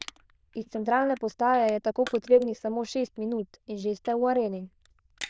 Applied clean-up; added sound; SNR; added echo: neural diffusion model UNIVERSE++.